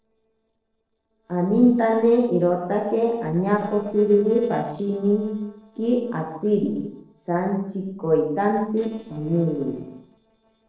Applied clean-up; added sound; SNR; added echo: neural separator model SepFormer DNS4.